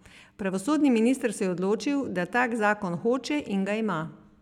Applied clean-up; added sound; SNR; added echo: none; none; none; none.